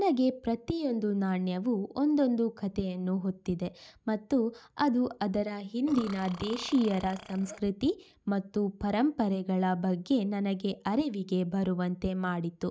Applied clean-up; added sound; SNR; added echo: none; Burping, eructation; 16 dB; none.